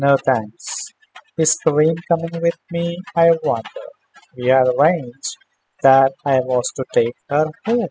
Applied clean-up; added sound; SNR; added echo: classical method spectral subtraction.